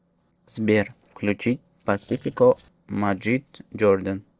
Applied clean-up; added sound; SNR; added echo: neural separator model SepFormer DNS4.